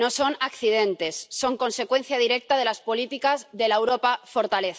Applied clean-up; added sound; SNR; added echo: none; none; none; none.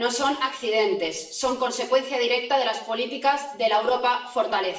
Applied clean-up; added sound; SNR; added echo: none; none; none; reverberation time 0.7 s.